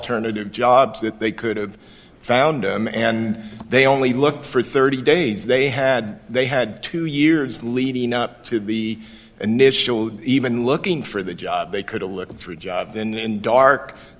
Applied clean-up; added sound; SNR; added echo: none; none; none; none.